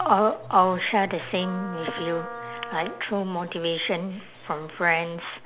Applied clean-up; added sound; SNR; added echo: none; Wind instrument, woodwind instrument; 13 dB; none.